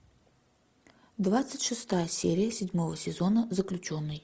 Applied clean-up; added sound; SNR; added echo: none; none; none; none.